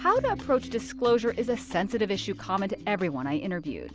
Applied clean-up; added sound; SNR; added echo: none; none; none; none.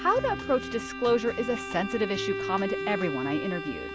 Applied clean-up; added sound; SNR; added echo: none; Bowed string instrument; 7 dB; none.